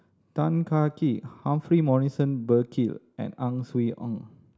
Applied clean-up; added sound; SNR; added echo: none; none; none; none.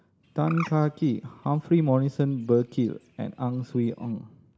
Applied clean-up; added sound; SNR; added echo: none; Bird; 20 dB; none.